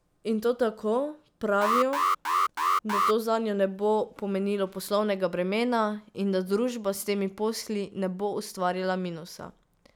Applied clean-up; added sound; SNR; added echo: none; Alarm; -2 dB; none.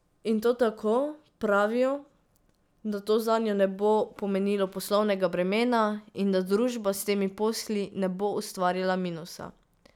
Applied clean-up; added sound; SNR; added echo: none; none; none; none.